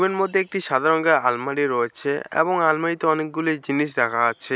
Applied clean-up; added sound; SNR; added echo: none; none; none; none.